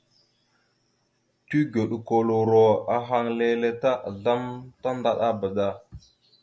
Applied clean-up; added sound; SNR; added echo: none; none; none; none.